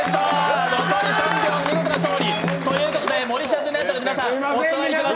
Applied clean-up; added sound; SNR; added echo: none; Crowd; 17 dB; none.